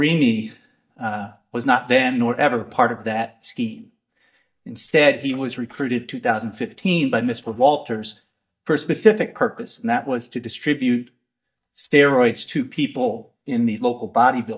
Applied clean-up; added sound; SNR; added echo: neural mask model DeepFilterNet 3.